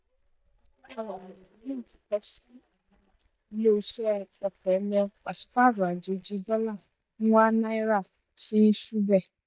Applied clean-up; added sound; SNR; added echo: neural mask model DeepFilterNet 3.